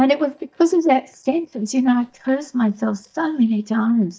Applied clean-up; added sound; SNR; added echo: neural mask model DeepFilterNet 3.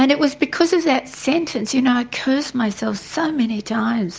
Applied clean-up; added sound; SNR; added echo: none; none; none; none.